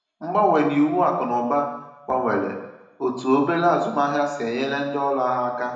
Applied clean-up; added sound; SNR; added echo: none; none; none; reverberation time 0.9 s.